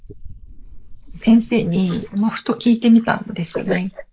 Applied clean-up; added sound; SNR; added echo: neural mask model Resemble Enhance denoiser.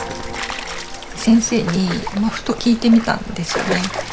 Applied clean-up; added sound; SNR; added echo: none; Stream; 8 dB; none.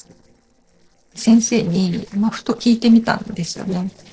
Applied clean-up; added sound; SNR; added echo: neural separator model SepFormer DNS4.